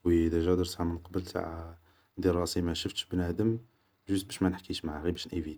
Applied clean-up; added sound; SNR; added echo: none; none; none; none.